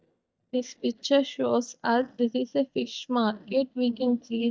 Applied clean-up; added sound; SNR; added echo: neural mask model DeepFilterNet 3.